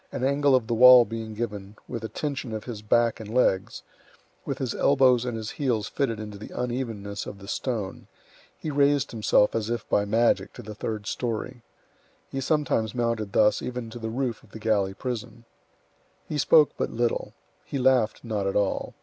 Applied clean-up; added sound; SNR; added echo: none; none; none; none.